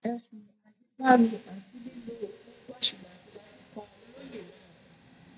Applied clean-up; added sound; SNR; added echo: neural mask model DeepFilterNet 3.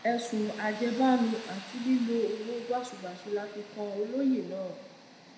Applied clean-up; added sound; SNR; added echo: none; Tools; 18 dB; reverberation time 0.8 s.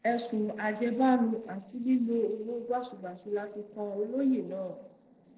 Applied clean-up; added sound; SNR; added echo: neural separator model SepFormer DNS4.